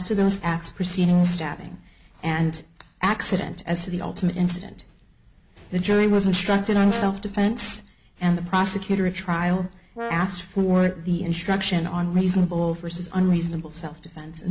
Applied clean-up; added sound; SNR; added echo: none; Brass instrument; 15 dB; none.